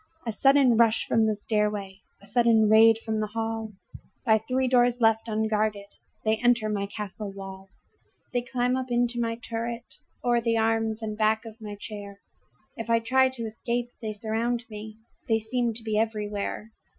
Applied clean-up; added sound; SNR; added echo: classical method Wiener filter.